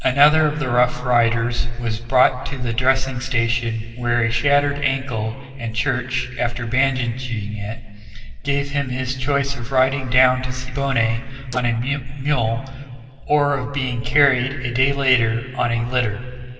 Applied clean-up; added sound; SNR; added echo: neural separator model SepFormer DNS4.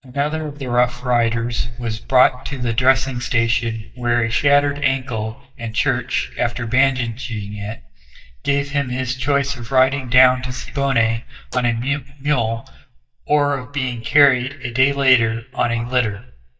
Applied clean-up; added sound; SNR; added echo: neural mask model DeepFilterNet 3.